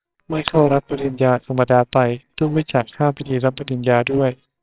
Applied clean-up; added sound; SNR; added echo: neural separator model SepFormer WHAMR!.